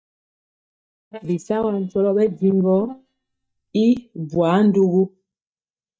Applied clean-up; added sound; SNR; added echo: neural mask model DeepFilterNet 3.